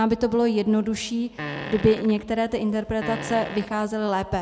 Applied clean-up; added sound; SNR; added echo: none; Fart; 12 dB; none.